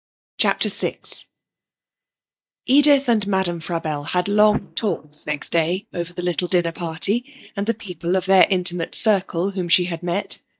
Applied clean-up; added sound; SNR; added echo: neural mask model DeepFilterNet 3.